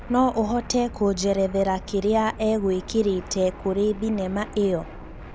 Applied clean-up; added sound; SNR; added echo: none; Fixed-wing aircraft, airplane; 14 dB; none.